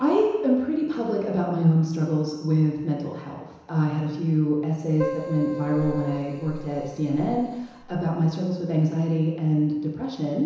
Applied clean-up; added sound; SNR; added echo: none; Keyboard (musical); 11 dB; reverberation time 1.0 s.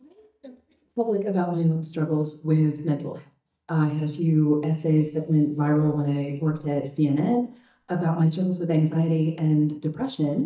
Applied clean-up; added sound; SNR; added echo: neural mask model DeepFilterNet 3.